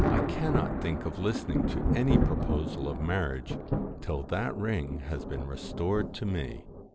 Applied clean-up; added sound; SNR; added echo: none; Thunder; -1 dB; none.